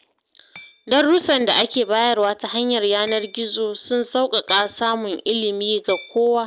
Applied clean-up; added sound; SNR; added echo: none; Hammer; 19 dB; none.